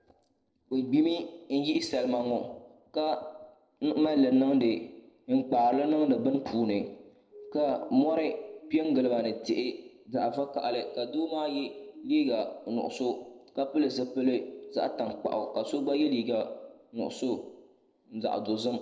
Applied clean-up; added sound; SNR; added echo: neural separator model SepFormer DNS4.